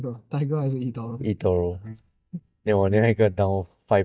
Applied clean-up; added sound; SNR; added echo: neural mask model DeepFilterNet 3.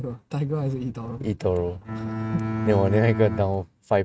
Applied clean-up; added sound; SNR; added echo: neural mask model RNNoise.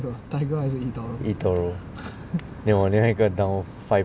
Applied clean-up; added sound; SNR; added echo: none; none; none; none.